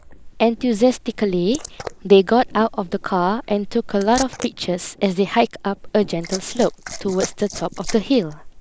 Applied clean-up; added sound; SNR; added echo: neural mask model Resemble Enhance denoiser.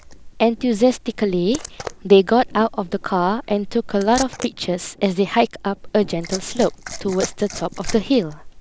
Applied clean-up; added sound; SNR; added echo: none; Liquid; 14 dB; none.